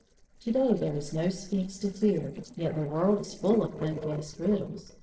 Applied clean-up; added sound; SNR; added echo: neural separator model SepFormer DNS4.